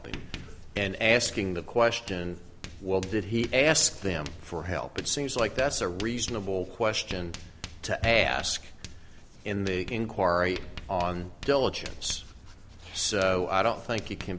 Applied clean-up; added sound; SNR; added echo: none; Writing; 13 dB; none.